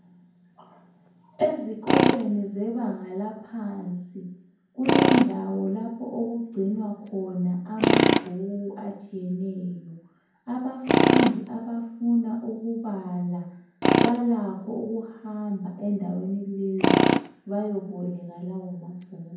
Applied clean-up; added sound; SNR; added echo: none; Tools; -2 dB; reverberation time 0.9 s.